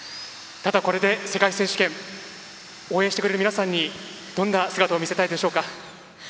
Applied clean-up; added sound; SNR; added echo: none; Domestic sounds, home sounds; 18 dB; none.